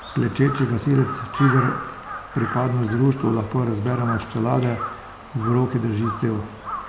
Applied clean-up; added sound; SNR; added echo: none; Crow; 10 dB; none.